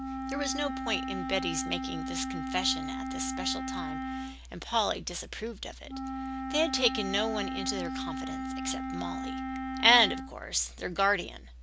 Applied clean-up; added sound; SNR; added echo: none; Wind instrument, woodwind instrument; 4 dB; none.